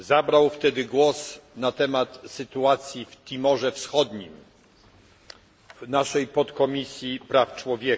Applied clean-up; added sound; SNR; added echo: none; none; none; none.